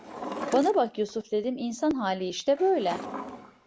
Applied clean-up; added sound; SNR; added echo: none; Drawer open or close; 12 dB; none.